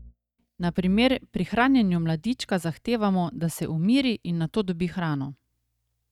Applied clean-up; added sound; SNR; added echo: neural mask model RNNoise.